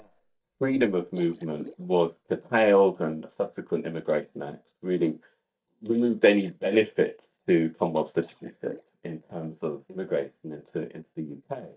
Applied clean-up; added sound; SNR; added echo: neural mask model DeepFilterNet 3.